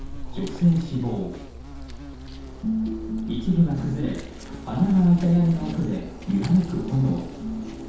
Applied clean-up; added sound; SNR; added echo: none; Insect; 12 dB; reverberation time 0.8 s.